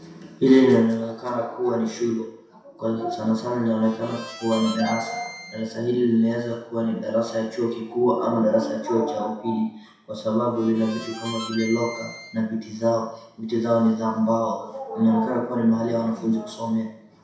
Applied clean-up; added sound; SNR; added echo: none; Harmonica; 14 dB; reverberation time 0.7 s.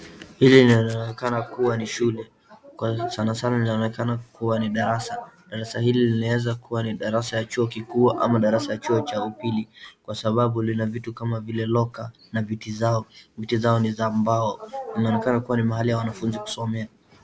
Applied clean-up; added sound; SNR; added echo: none; none; none; none.